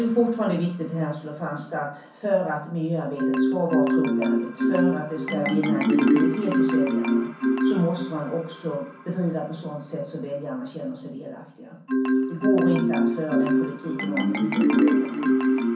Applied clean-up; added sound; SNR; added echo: none; Marimba, xylophone; -4 dB; reverberation time 0.6 s.